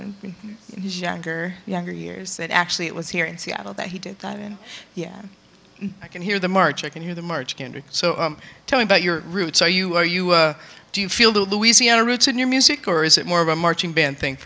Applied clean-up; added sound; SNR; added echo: none; none; none; none.